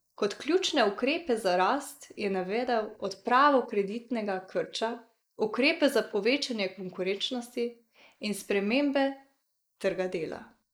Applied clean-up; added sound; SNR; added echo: neural mask model Resemble Enhance denoiser.